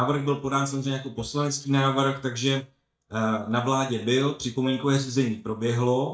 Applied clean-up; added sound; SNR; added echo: neural mask model DeepFilterNet 3.